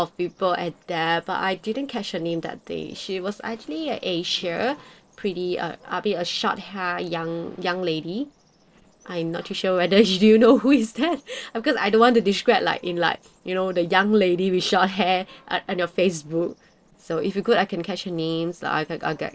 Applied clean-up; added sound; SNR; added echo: neural separator model SepFormer DNS4.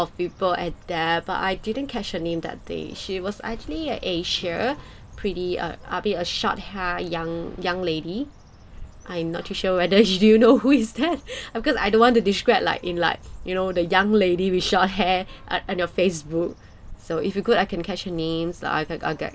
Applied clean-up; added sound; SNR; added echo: none; Bird; 18 dB; none.